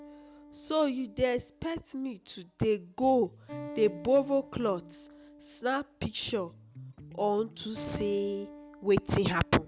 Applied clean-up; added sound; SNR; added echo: none; Electric guitar + Acoustic guitar; 18 dB; none.